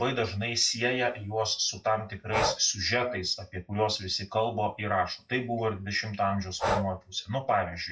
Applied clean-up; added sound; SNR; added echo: classical method WPE with log-MMSE.